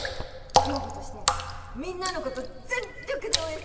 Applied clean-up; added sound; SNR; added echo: none; Water / Splash, splatter; -5 dB; reverberation time 2.3 s.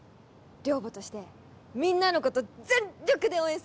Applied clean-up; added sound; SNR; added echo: none; none; none; none.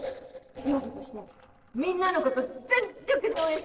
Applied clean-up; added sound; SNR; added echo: neural separator model SepFormer DNS4.